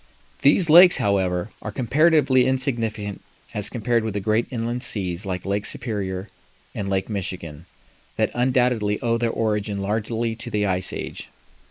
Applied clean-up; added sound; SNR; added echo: neural mask model Resemble Enhance denoiser.